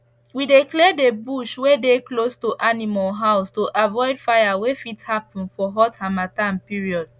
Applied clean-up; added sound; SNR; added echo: none; none; none; none.